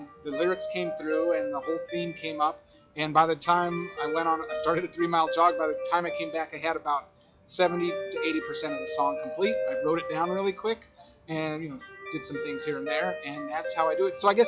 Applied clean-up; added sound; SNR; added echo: classical method log-MMSE.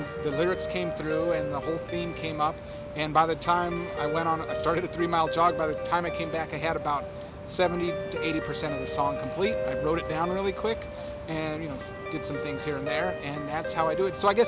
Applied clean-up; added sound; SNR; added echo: none; Guitar; 6 dB; none.